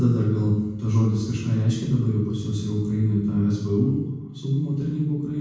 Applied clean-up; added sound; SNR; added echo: none; none; none; reverberation time 1.1 s.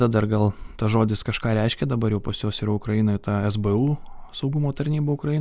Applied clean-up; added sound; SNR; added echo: none; none; none; none.